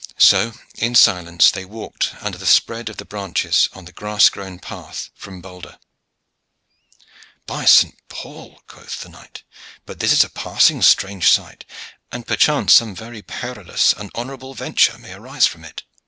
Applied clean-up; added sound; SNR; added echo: none; none; none; none.